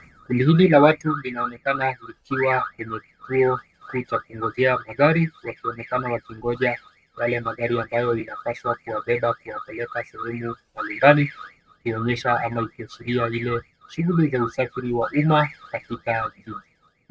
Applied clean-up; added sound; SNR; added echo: neural mask model RNNoise.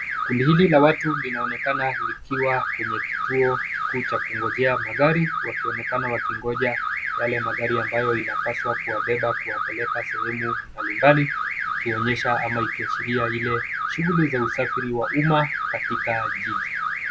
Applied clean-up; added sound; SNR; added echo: none; Alarm / Car; 2 dB; none.